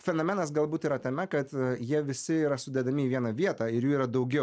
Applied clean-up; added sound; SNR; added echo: none; none; none; none.